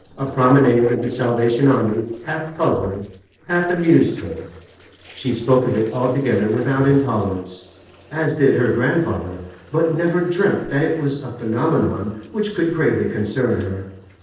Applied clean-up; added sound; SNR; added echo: neural separator model SepFormer DNS4.